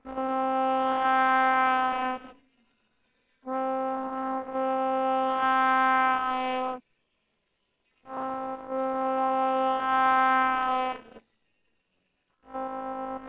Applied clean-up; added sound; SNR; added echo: neural separator model SepFormer WHAMR!.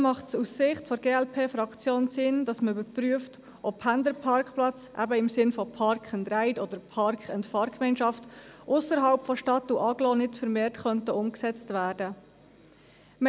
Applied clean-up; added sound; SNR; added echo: none; none; none; none.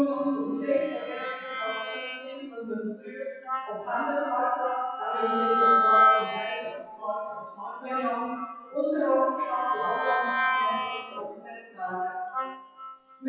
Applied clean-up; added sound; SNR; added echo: classical method WPE with log-MMSE.